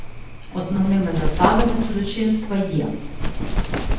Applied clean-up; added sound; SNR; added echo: none; Wind; 1 dB; reverberation time 0.8 s.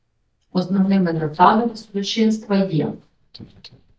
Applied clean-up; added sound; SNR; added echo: neural mask model DeepFilterNet 3.